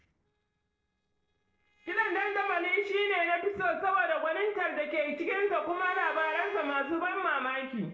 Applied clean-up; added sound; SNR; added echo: neural separator model SepFormer DNS4.